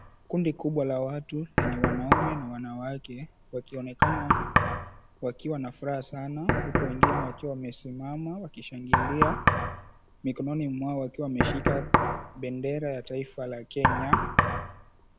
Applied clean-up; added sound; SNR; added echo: none; Knock; -4 dB; none.